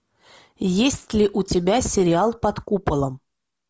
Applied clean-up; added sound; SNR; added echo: none; none; none; none.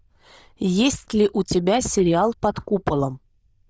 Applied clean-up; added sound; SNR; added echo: neural diffusion model UNIVERSE++.